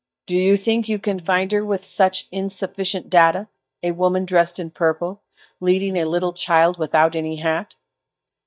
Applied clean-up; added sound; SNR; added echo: neural mask model DeepFilterNet 3.